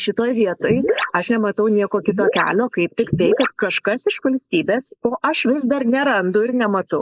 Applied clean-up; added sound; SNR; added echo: neural mask model Resemble Enhance denoiser.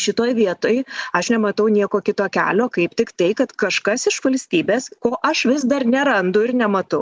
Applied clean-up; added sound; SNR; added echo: none; none; none; none.